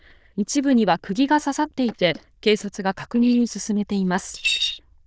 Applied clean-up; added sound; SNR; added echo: neural diffusion model UNIVERSE++.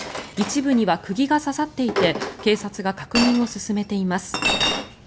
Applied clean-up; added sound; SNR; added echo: none; Chink, clink; 5 dB; none.